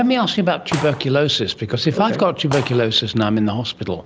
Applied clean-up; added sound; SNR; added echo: none; Gunshot, gunfire; 17 dB; none.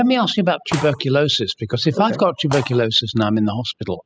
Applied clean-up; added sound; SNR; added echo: classical method spectral subtraction.